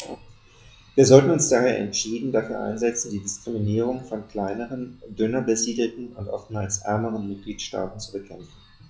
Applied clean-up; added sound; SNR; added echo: classical method log-MMSE.